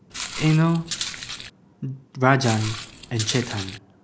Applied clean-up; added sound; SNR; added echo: none; Walk, footsteps; 8 dB; none.